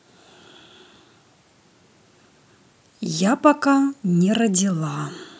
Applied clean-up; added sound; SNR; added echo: none; none; none; none.